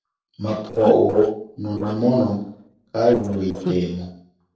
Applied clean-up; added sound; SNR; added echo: neural separator model SepFormer DNS4.